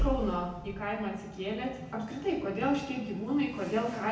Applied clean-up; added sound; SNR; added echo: none; Knock; 8 dB; reverberation time 0.9 s.